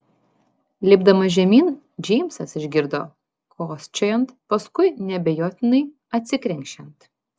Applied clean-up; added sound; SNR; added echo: none; none; none; none.